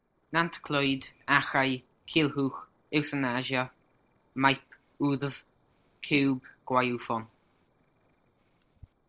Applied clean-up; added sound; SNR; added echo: neural separator model SepFormer DNS4.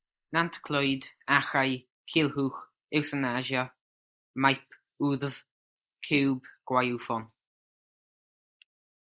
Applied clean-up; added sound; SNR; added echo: neural mask model Resemble Enhance denoiser.